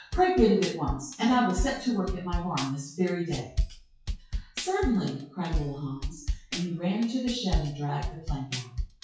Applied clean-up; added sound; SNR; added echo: classical method WPE with log-MMSE.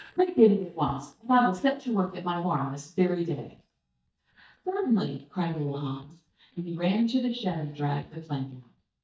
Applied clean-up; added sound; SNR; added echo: neural mask model DeepFilterNet 3.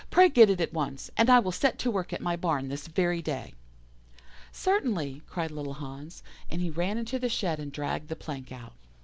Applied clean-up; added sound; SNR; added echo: none; none; none; none.